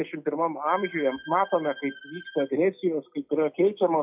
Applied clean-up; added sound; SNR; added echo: classical method WPE with log-MMSE.